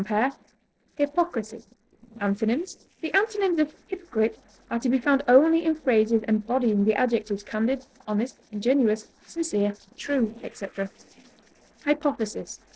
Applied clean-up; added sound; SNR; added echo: neural separator model SepFormer DNS4.